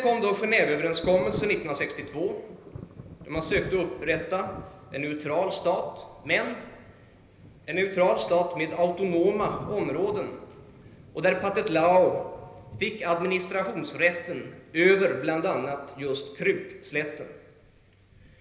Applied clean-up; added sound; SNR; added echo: none; Thunder; 18 dB; reverberation time 0.8 s.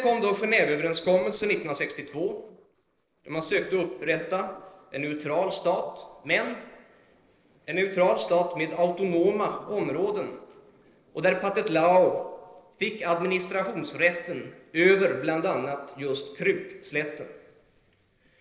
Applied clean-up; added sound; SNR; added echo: neural separator model SepFormer DNS4.